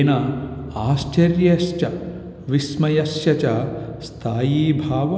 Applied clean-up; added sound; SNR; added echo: none; none; none; none.